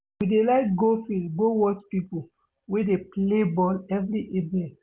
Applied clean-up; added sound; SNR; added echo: none; none; none; none.